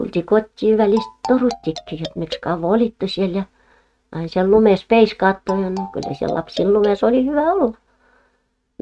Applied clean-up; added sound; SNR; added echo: neural mask model RNNoise.